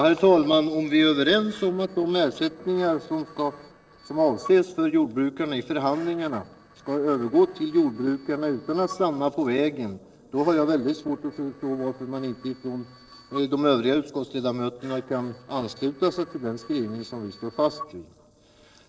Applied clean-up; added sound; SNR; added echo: neural separator model SepFormer DNS4.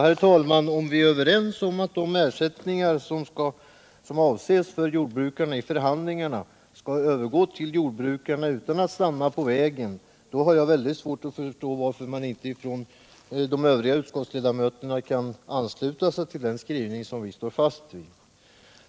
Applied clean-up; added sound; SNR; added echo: none; none; none; none.